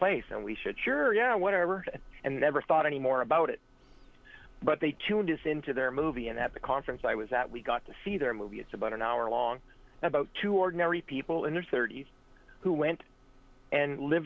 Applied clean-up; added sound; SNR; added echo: none; none; none; none.